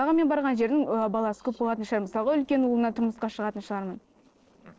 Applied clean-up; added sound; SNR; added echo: neural separator model SepFormer DNS4.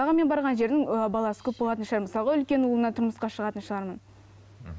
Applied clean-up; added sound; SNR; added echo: none; none; none; none.